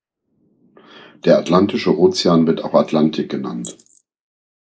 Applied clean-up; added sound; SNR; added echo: neural mask model Resemble Enhance denoiser.